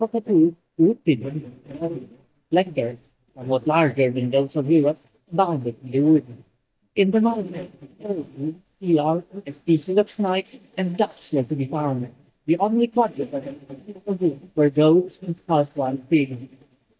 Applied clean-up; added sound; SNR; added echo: neural mask model DeepFilterNet 3.